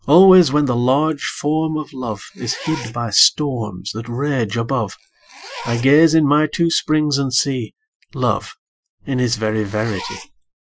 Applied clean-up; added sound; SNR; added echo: classical method Wiener filter.